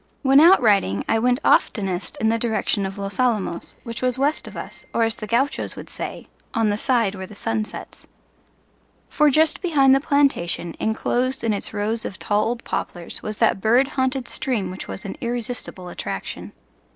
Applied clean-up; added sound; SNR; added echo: neural separator model SepFormer DNS4.